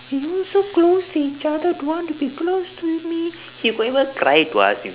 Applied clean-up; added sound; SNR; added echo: none; none; none; none.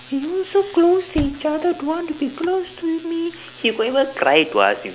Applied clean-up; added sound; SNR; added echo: none; Thump, thud; 14 dB; none.